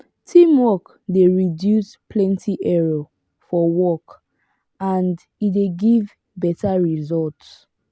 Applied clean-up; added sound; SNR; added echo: none; none; none; none.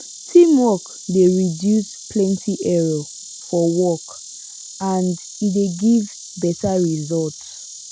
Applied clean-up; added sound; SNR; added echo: none; Insect; 16 dB; none.